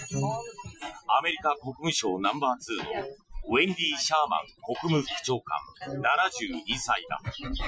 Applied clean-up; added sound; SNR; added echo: classical method Wiener filter.